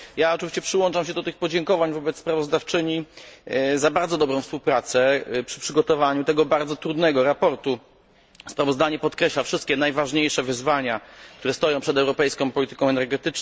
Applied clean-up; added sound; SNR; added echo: none; none; none; none.